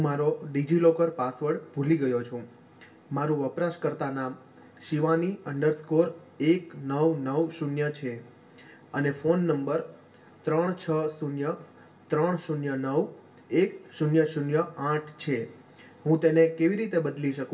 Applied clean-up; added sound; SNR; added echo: none; none; none; reverberation time 0.2 s.